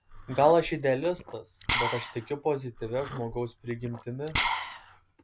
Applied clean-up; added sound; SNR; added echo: none; Liquid; 6 dB; none.